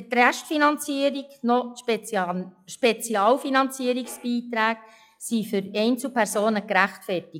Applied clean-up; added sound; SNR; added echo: classical method log-MMSE.